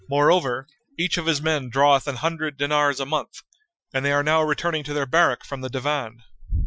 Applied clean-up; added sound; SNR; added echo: classical method Wiener filter.